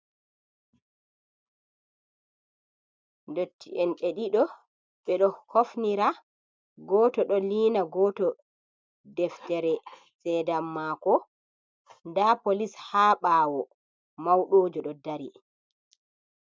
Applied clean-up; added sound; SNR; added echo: none; none; none; none.